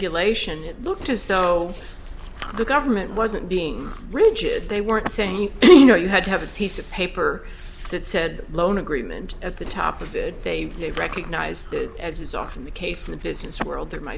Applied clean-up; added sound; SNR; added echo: none; Bird + Chewing, mastication; 19 dB; none.